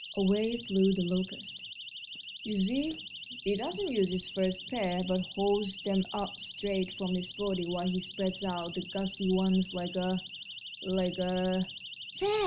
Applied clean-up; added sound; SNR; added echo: none; Siren; 12 dB; none.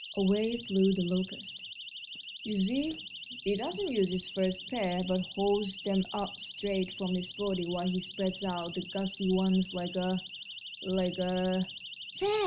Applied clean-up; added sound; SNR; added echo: neural mask model RNNoise.